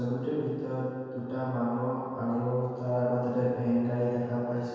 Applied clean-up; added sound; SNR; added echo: none; none; none; reverberation time 1.9 s.